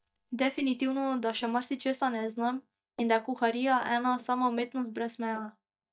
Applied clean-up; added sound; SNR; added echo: neural mask model DeepFilterNet 3.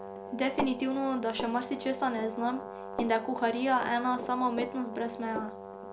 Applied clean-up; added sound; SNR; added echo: none; Run + Brass instrument; 8 dB; none.